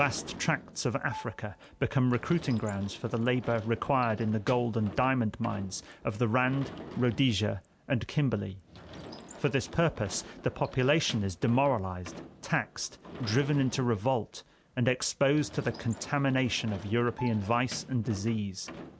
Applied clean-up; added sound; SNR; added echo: none; Sliding door / Slam + Bowed string instrument; 17 dB; none.